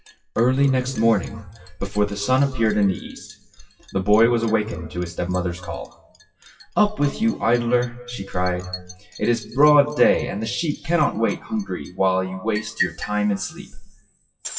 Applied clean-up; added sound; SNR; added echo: classical method WPE with log-MMSE.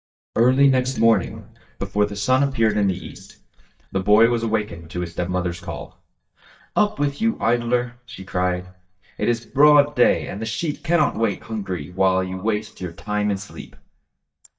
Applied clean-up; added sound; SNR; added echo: neural mask model DeepFilterNet 3.